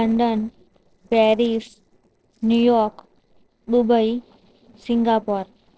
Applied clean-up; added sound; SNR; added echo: neural separator model SepFormer DNS4.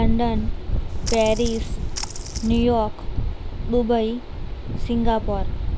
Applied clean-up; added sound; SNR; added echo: none; Splash, splatter; 15 dB; none.